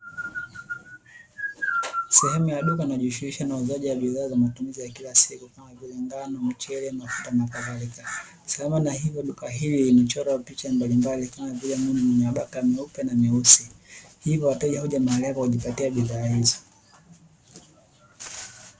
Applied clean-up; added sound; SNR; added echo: none; none; none; none.